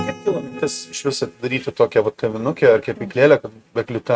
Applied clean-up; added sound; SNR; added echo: neural mask model RNNoise.